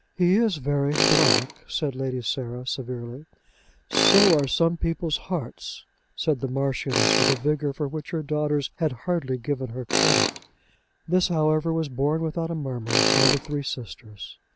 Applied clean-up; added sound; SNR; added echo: none; Tools; 3 dB; none.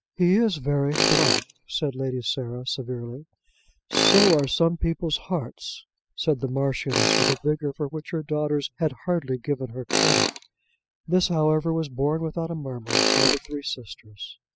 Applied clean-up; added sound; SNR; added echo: classical method spectral subtraction.